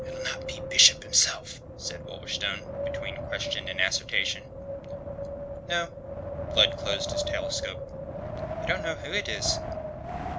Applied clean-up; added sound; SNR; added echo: none; Wind; 5 dB; none.